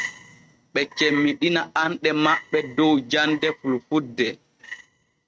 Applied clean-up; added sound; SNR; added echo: neural mask model RNNoise.